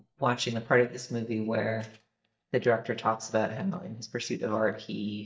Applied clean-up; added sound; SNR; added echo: neural mask model DeepFilterNet 3.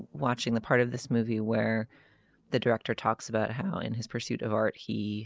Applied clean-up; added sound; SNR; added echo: none; none; none; none.